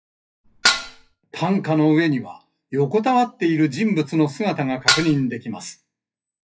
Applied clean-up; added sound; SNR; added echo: classical method WPE with log-MMSE.